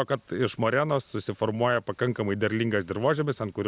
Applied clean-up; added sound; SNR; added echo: none; none; none; none.